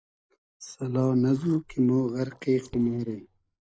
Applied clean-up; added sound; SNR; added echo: neural separator model SepFormer DNS4.